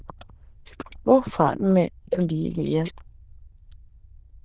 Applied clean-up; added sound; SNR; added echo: neural diffusion model UNIVERSE++.